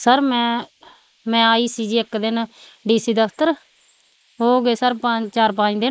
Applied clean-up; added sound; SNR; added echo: neural mask model Resemble Enhance denoiser.